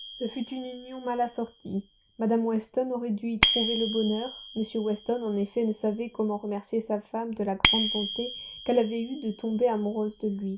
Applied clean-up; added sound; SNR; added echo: none; Bicycle bell; 5 dB; none.